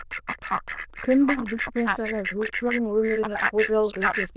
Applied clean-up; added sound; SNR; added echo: neural diffusion model UNIVERSE++.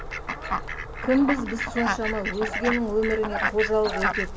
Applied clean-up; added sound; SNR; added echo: none; Fowl; 3 dB; none.